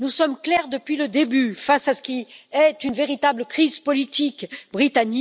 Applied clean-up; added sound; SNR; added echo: none; none; none; none.